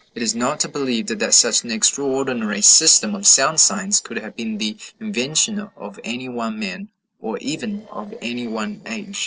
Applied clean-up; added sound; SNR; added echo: neural separator model SepFormer DNS4.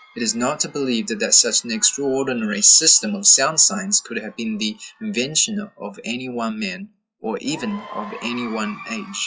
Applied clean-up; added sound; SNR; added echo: classical method log-MMSE.